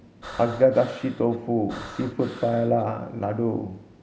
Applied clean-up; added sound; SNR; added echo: none; Breathing; 17 dB; none.